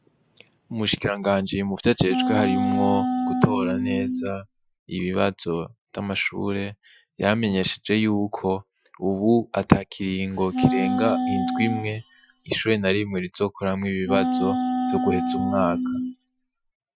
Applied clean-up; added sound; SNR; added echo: classical method Wiener filter.